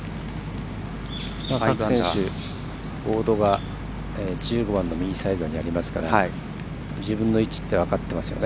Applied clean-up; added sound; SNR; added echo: none; none; none; none.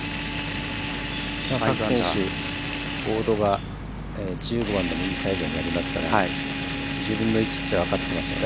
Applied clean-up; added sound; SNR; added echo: none; Drill; 3 dB; none.